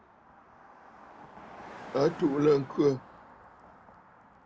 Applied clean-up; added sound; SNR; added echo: none; Car passing by; 17 dB; none.